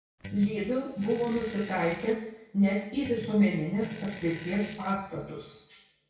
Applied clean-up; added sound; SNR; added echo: none; Fart; 15 dB; reverberation time 0.6 s.